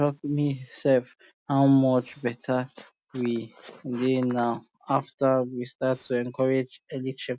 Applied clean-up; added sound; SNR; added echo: none; Animal; 16 dB; none.